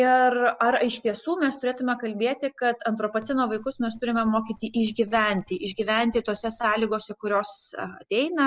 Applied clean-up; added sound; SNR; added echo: neural separator model SepFormer DNS4.